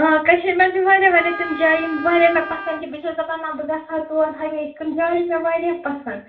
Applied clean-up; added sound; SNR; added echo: none; Wind instrument, woodwind instrument; 11 dB; reverberation time 0.2 s.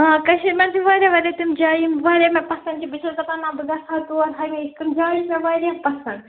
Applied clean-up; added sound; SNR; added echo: none; none; none; none.